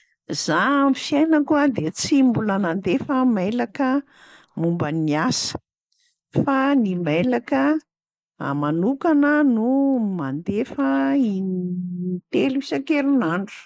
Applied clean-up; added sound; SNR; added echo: neural mask model Resemble Enhance denoiser.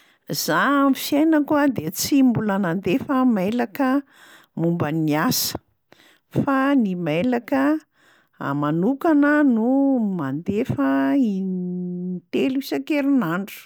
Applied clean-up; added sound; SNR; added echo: none; none; none; none.